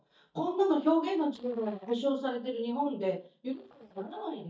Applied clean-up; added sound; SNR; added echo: neural mask model DeepFilterNet 3.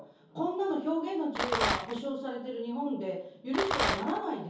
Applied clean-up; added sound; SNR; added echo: none; Rattle; -2 dB; reverberation time 0.6 s.